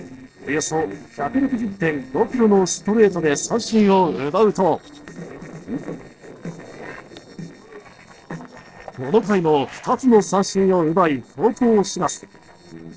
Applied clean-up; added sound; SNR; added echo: neural separator model SepFormer DNS4.